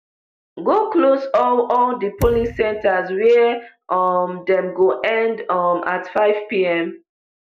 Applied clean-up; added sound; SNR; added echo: none; Thump, thud; 11 dB; none.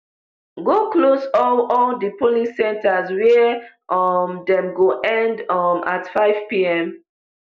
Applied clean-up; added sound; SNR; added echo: none; none; none; none.